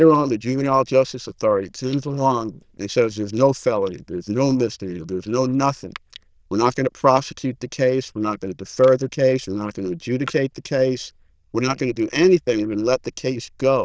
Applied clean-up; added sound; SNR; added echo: neural diffusion model UNIVERSE++.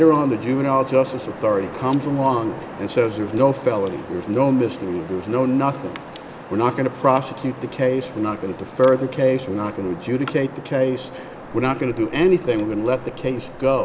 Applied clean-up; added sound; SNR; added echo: none; Waves, surf; 15 dB; none.